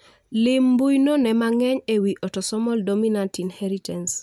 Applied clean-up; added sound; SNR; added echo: none; none; none; none.